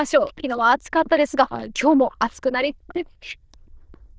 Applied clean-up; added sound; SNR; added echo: neural diffusion model UNIVERSE++.